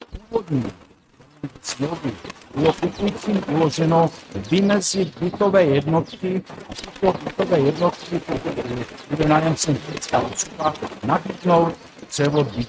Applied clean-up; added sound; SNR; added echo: neural mask model RNNoise.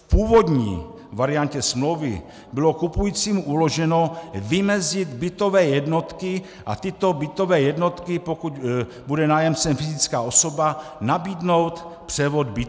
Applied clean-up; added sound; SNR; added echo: none; none; none; none.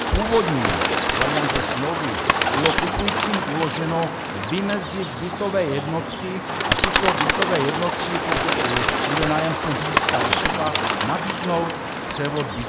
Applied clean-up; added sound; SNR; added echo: none; Bird; -3 dB; none.